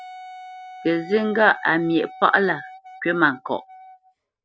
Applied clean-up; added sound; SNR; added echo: none; Wind instrument, woodwind instrument; 18 dB; none.